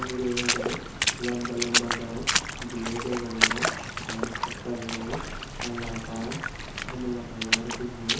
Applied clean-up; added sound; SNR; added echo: none; Water / Splash, splatter; -4 dB; reverberation time 1.2 s.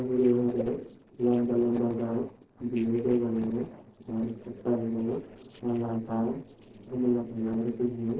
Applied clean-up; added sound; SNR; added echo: neural separator model SepFormer DNS4.